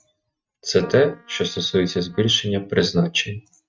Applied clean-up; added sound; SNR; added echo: neural mask model RNNoise.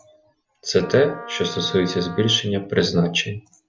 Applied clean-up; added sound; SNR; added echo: none; Wind instrument, woodwind instrument; 16 dB; none.